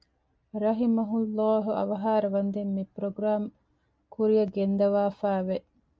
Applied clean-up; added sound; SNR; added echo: none; none; none; none.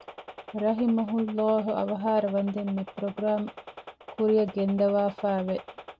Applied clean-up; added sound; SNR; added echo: none; Gunshot, gunfire; 17 dB; none.